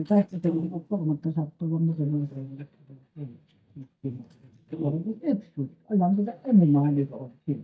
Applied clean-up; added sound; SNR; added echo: neural mask model DeepFilterNet 3.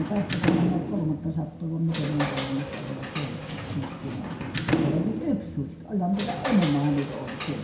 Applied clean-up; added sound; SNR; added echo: none; Sliding door / Slam; 3 dB; reverberation time 0.5 s.